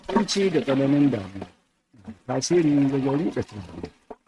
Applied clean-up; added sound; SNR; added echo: neural mask model RNNoise.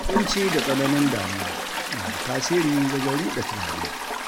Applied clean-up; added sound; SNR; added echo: none; Toilet flush; 2 dB; none.